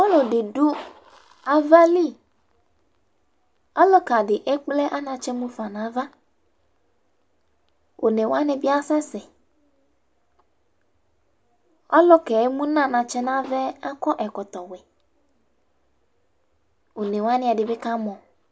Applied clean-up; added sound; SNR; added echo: none; none; none; none.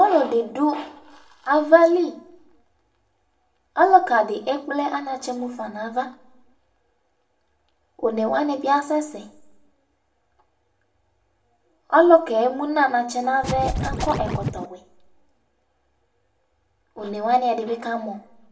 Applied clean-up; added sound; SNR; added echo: none; Scratching (performance technique); 3 dB; reverberation time 0.5 s.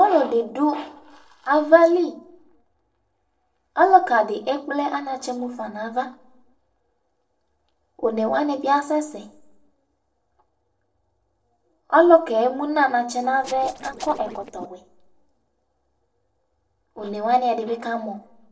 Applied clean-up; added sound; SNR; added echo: neural separator model SepFormer DNS4.